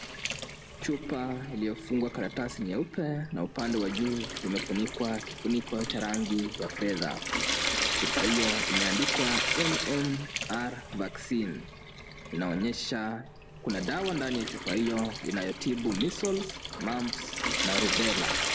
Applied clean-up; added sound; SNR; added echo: none; Trickle, dribble / Sink (filling or washing) / Water tap, faucet; 2 dB; none.